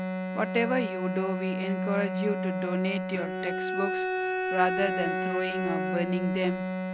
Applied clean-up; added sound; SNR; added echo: none; Bowed string instrument + Bowed string instrument; -1 dB; none.